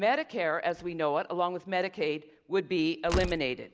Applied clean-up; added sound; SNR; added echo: none; Slam; 12 dB; none.